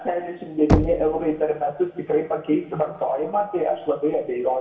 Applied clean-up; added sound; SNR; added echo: none; Knock; 5 dB; reverberation time 0.7 s.